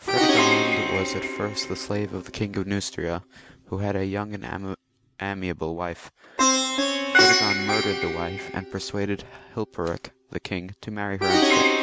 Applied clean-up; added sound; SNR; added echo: none; Plucked string instrument; -4 dB; none.